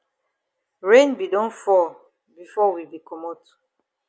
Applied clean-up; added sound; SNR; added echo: none; none; none; none.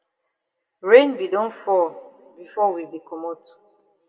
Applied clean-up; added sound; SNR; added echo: none; none; none; reverberation time 2.0 s.